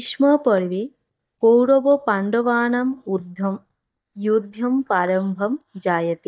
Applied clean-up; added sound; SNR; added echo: neural mask model DeepFilterNet 3.